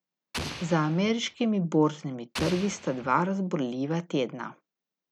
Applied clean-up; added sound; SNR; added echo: none; Explosion; 11 dB; none.